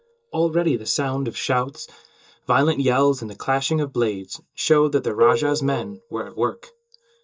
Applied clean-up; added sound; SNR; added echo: neural mask model DeepFilterNet 3.